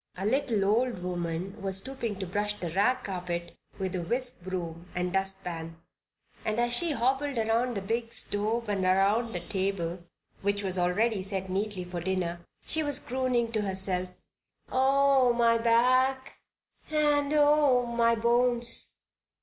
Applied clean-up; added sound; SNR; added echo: none; none; none; none.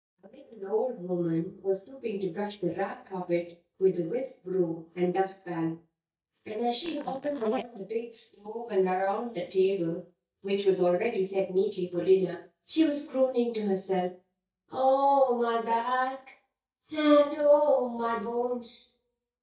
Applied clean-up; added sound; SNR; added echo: neural mask model DeepFilterNet 3.